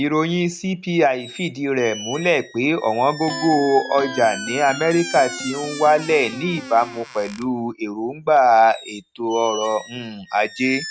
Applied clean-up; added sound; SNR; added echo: none; Electric guitar + Squeak; 14 dB; none.